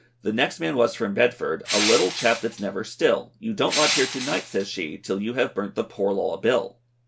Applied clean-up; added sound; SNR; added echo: none; Crushing; 5 dB; none.